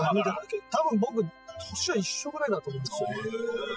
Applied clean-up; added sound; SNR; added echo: classical method spectral subtraction.